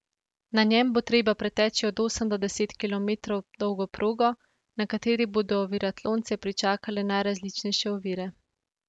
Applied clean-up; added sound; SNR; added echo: none; none; none; none.